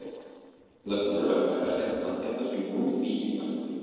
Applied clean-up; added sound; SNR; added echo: neural separator model SepFormer DNS4.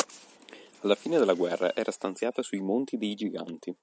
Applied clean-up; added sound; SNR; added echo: none; none; none; none.